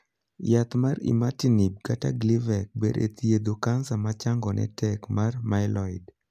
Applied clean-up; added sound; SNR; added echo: none; none; none; none.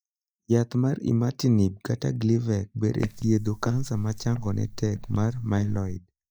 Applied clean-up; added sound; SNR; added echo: neural mask model DeepFilterNet 3.